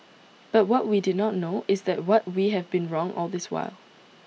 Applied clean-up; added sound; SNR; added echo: none; none; none; none.